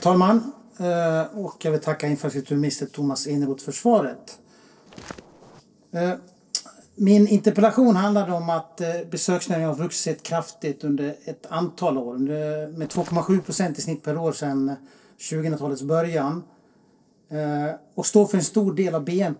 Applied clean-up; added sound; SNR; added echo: neural separator model SepFormer DNS4.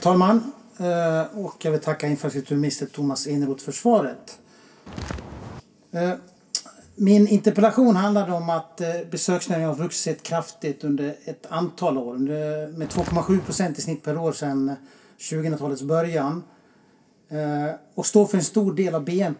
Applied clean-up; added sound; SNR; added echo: none; Walk, footsteps; 11 dB; reverberation time 0.2 s.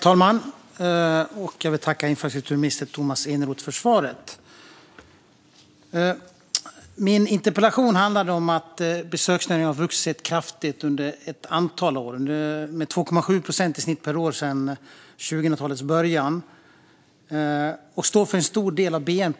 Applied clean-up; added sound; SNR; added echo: none; none; none; none.